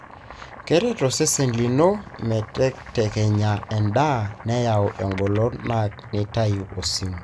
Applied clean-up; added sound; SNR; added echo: none; Boiling; 18 dB; none.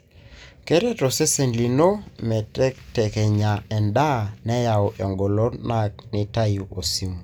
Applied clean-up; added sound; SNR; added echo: none; none; none; none.